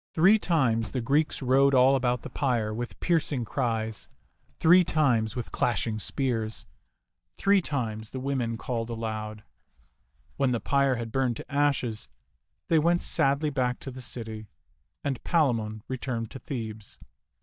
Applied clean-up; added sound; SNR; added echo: neural mask model DeepFilterNet 3.